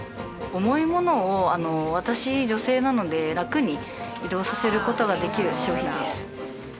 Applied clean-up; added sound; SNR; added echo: none; none; none; none.